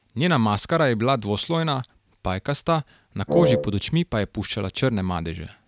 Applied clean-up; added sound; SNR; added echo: none; Wind instrument, woodwind instrument; -1 dB; none.